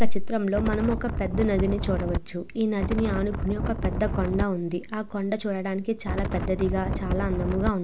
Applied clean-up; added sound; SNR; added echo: none; Wind; 3 dB; none.